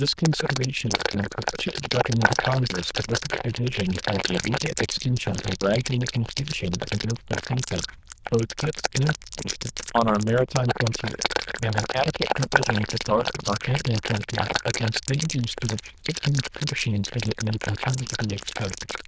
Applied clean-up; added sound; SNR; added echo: neural diffusion model UNIVERSE++.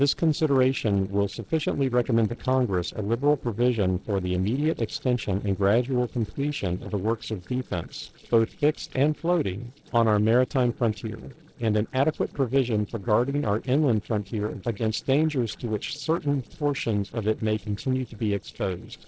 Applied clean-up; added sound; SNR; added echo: neural separator model SepFormer DNS4.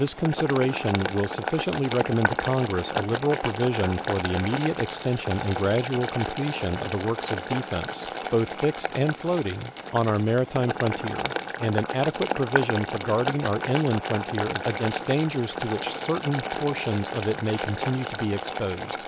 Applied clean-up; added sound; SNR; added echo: none; Boiling; 4 dB; none.